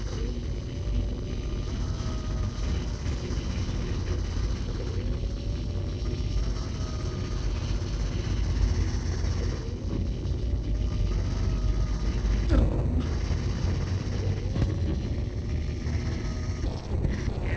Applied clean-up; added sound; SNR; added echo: neural separator model SepFormer DNS4.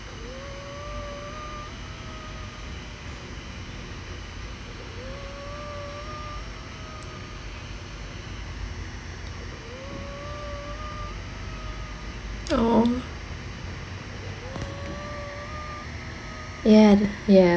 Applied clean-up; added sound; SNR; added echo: none; Breathing; 17 dB; none.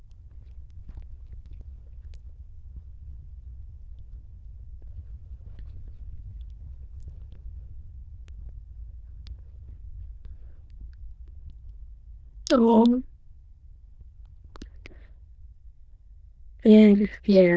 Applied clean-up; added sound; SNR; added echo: neural diffusion model UNIVERSE++.